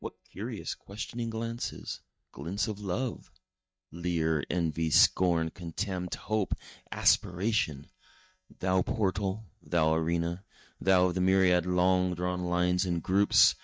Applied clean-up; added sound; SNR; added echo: neural mask model DeepFilterNet 3.